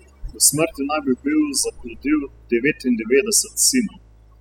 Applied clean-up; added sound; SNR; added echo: classical method spectral subtraction.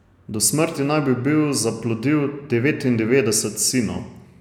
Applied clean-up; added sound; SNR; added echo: none; none; none; none.